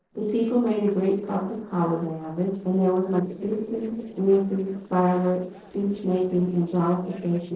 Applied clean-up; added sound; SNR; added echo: neural separator model SepFormer DNS4.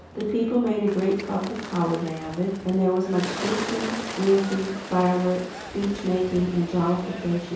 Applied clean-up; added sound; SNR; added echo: none; Bird; 11 dB; reverberation time 0.7 s.